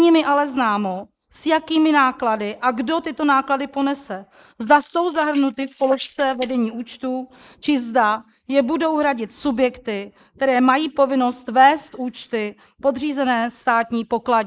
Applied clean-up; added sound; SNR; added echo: neural mask model Resemble Enhance denoiser.